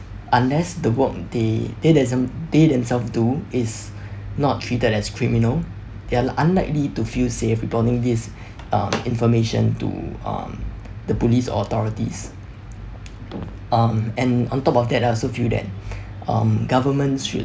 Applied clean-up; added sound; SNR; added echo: none; none; none; none.